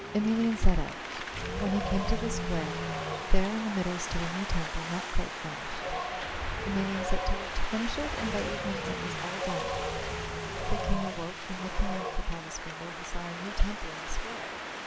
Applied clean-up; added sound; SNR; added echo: none; Wind; 5 dB; none.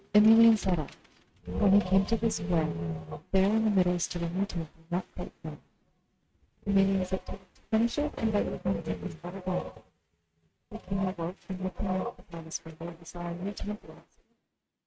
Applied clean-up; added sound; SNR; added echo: neural mask model RNNoise.